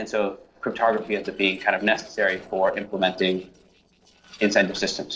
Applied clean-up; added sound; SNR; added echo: neural separator model SepFormer DNS4.